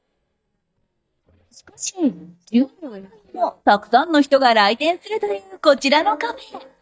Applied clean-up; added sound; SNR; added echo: neural mask model DeepFilterNet 3.